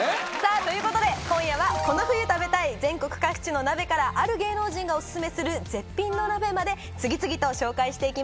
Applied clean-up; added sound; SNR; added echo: none; Wind instrument, woodwind instrument; 17 dB; none.